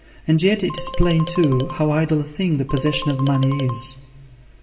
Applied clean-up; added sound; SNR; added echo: none; Marimba, xylophone; 13 dB; reverberation time 1.9 s.